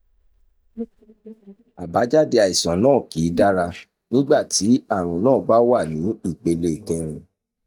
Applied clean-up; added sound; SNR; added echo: neural mask model DeepFilterNet 3.